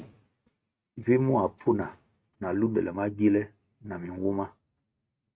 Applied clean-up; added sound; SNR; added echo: neural mask model RNNoise.